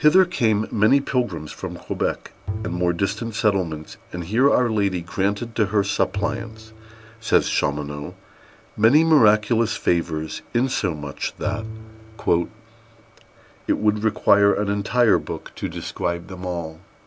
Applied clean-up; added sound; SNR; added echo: none; Bowed string instrument; 13 dB; none.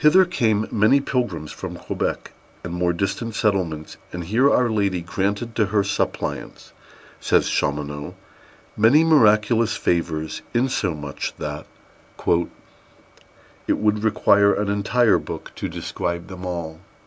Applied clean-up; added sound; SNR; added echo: none; none; none; none.